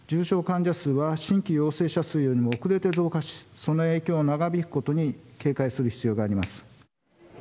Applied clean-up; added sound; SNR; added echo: none; Finger snapping; 17 dB; none.